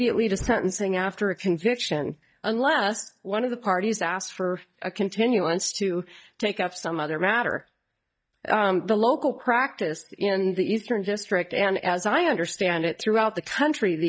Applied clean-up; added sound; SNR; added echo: neural mask model DeepFilterNet 3.